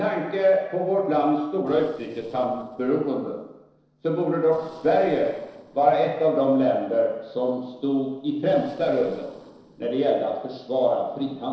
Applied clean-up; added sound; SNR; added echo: neural separator model SepFormer DNS4.